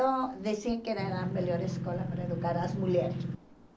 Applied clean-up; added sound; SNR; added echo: none; Engine; 2 dB; none.